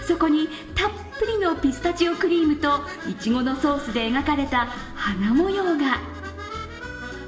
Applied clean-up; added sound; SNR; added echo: none; Buzz; 17 dB; reverberation time 1.1 s.